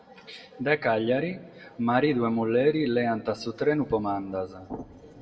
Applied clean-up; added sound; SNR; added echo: none; none; none; reverberation time 0.9 s.